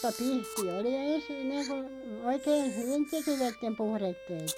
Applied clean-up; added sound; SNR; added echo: none; Bowed string instrument + Camera; 11 dB; none.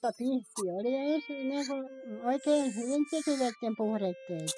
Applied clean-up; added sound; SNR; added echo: classical method spectral subtraction.